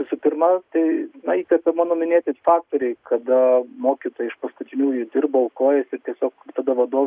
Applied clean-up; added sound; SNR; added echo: none; none; none; none.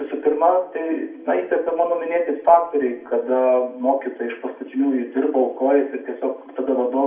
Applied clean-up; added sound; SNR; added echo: none; none; none; reverberation time 0.6 s.